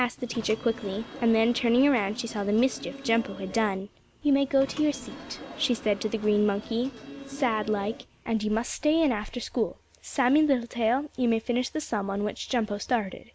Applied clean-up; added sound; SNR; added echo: none; Subway, metro, underground / Sliding door; 15 dB; none.